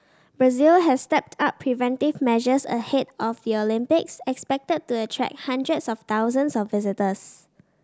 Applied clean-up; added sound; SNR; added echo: none; none; none; none.